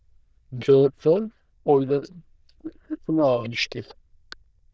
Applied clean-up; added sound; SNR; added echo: neural diffusion model UNIVERSE++.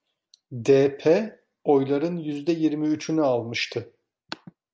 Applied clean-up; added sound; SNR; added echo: none; none; none; none.